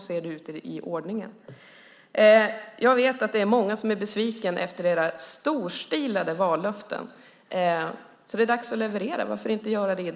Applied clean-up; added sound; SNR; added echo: none; none; none; none.